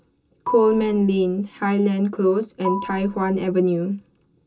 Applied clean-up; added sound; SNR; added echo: none; Marimba, xylophone; 12 dB; reverberation time 0.2 s.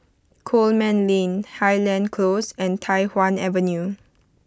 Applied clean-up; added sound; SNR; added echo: none; none; none; none.